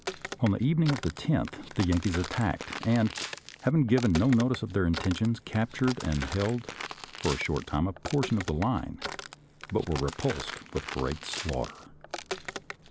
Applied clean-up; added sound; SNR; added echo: none; Walk, footsteps; 11 dB; none.